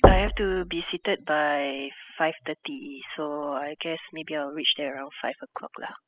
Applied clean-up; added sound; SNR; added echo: classical method spectral subtraction.